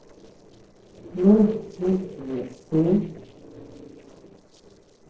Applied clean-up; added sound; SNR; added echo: neural separator model SepFormer DNS4.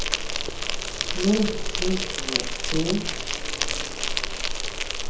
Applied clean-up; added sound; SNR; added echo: none; Insect; -4 dB; reverberation time 0.6 s.